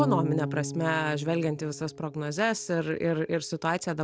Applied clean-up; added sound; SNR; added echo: none; Bass guitar; 8 dB; none.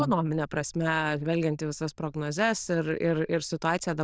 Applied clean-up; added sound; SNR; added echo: neural diffusion model UNIVERSE++.